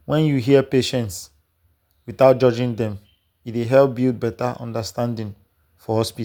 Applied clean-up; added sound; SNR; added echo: none; none; none; none.